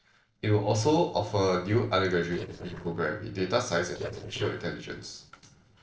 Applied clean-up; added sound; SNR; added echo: neural separator model SepFormer DNS4.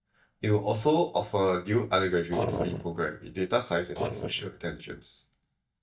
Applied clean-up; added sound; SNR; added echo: neural mask model DeepFilterNet 3.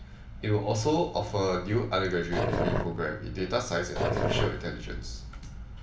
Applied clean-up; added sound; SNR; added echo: none; Growling; 0 dB; reverberation time 0.8 s.